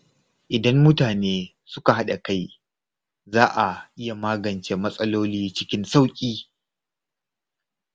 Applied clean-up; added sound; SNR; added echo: none; none; none; none.